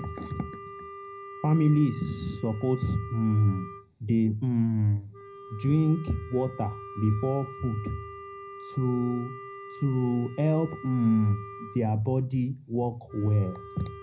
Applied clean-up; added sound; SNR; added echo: none; Wind instrument, woodwind instrument; 16 dB; reverberation time 0.4 s.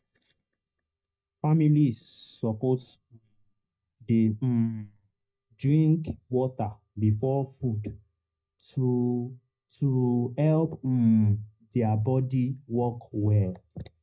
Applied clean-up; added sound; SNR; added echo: neural mask model DeepFilterNet 3.